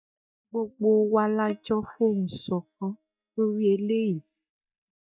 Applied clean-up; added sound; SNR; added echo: neural mask model DeepFilterNet 3.